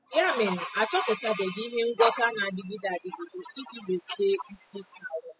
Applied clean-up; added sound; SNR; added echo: classical method spectral subtraction.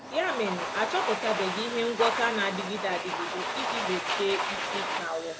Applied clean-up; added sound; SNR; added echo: none; Domestic sounds, home sounds; 1 dB; none.